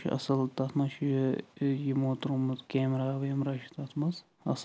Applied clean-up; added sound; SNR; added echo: none; none; none; none.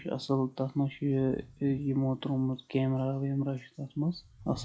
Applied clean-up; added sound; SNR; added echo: classical method log-MMSE.